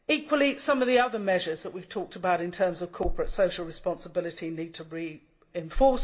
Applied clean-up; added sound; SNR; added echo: none; none; none; reverberation time 0.4 s.